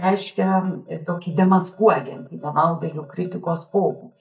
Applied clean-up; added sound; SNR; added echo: neural mask model DeepFilterNet 3.